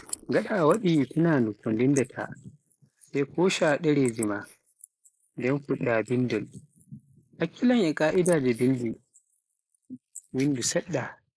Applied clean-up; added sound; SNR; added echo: neural mask model Resemble Enhance denoiser.